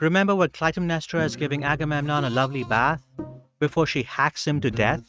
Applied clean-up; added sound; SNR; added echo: neural mask model RNNoise.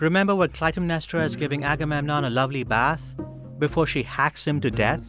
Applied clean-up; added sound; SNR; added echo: none; none; none; none.